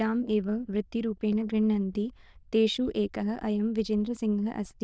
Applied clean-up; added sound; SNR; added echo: neural diffusion model UNIVERSE++.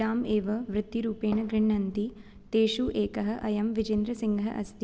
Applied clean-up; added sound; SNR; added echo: none; Typing + Fireworks; 20 dB; none.